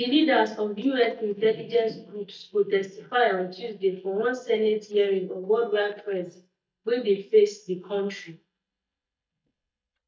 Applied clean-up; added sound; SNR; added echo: neural mask model DeepFilterNet 3.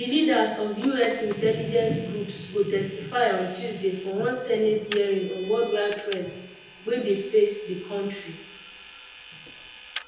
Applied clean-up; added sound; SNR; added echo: none; Vehicle; 17 dB; reverberation time 0.9 s.